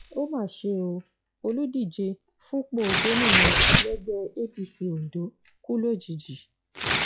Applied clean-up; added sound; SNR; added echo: classical method log-MMSE.